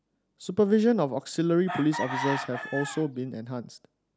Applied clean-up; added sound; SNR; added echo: none; Chicken, rooster; 8 dB; none.